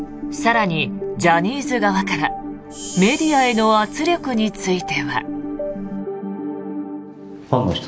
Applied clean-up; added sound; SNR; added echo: none; none; none; none.